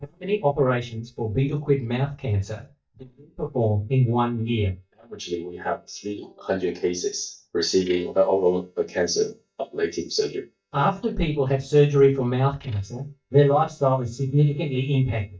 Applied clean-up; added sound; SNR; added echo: neural mask model DeepFilterNet 3.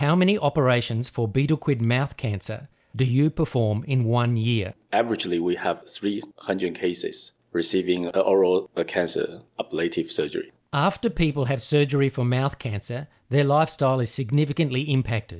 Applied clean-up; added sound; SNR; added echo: none; none; none; none.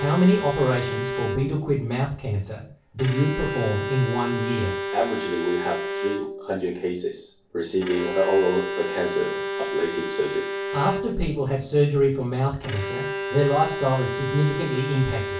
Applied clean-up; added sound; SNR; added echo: none; Bowed string instrument; 6 dB; reverberation time 0.4 s.